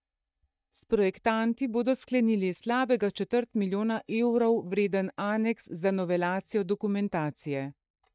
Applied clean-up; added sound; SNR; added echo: neural mask model DeepFilterNet 3.